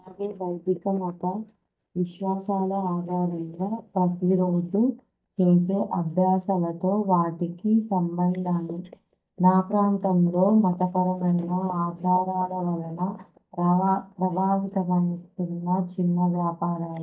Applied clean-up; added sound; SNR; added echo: neural mask model DeepFilterNet 3.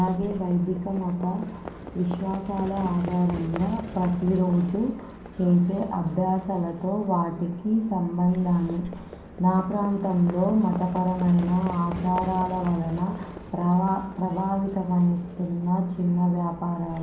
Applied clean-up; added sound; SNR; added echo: none; Livestock, farm animals, working animals; 15 dB; reverberation time 0.6 s.